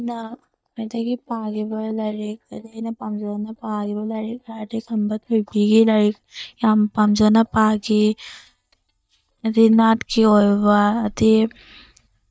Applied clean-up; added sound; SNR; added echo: neural mask model DeepFilterNet 3.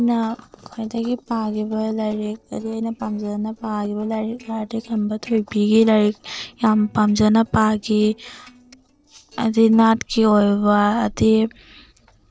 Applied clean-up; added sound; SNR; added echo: neural separator model SepFormer DNS4.